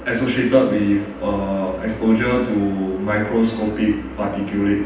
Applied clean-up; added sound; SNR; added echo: none; none; none; reverberation time 0.9 s.